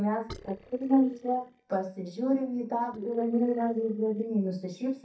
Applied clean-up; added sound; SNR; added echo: neural mask model DeepFilterNet 3.